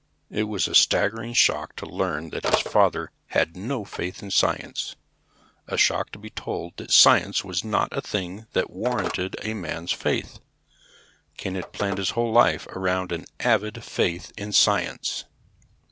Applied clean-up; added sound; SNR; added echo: none; Telephone; 14 dB; none.